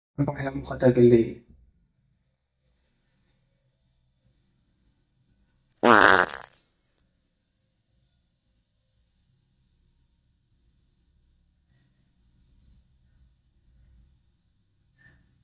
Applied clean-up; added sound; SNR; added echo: neural mask model DeepFilterNet 3.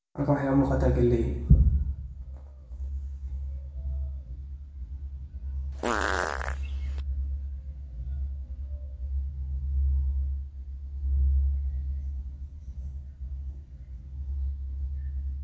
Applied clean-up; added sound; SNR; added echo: none; Fart; 3 dB; reverberation time 0.8 s.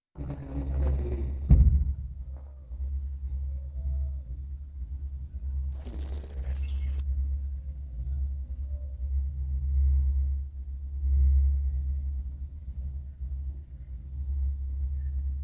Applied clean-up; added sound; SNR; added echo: neural separator model SepFormer DNS4.